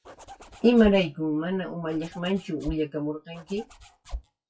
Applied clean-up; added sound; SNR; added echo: classical method WPE with log-MMSE.